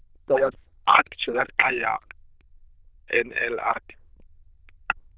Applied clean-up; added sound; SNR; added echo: neural diffusion model UNIVERSE++.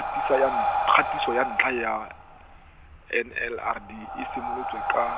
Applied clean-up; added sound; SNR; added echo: none; Breathing; 2 dB; none.